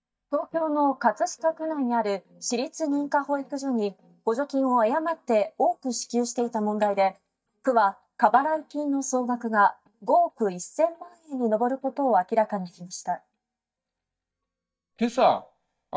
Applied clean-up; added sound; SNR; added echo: neural mask model DeepFilterNet 3.